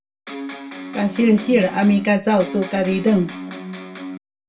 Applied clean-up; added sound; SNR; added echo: none; Electric guitar; 12 dB; reverberation time 0.2 s.